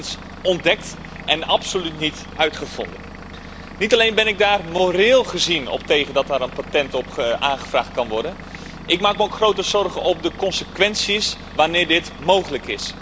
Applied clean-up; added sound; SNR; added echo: none; Engine / Vehicle; 15 dB; none.